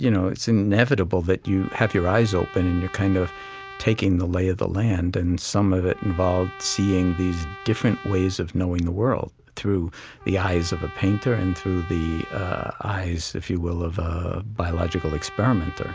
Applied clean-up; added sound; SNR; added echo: none; Trumpet; 18 dB; none.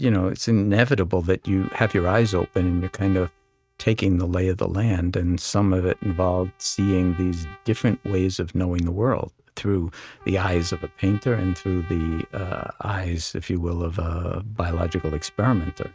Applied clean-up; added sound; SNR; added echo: neural mask model RNNoise.